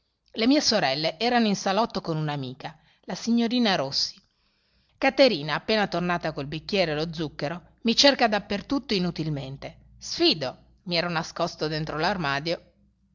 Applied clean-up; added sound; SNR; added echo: none; none; none; none.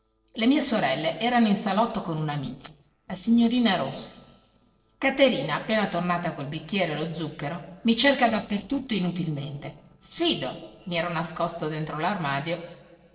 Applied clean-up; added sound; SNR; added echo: neural separator model SepFormer DNS4.